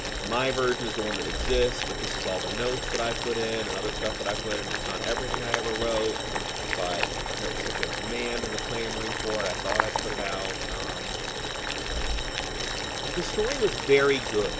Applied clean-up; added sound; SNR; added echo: none; Boiling; 0 dB; none.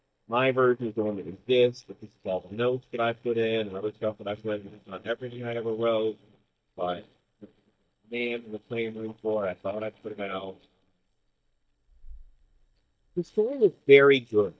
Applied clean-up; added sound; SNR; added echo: neural mask model DeepFilterNet 3.